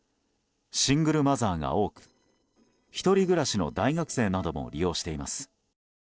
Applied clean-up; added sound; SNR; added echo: neural separator model SepFormer DNS4.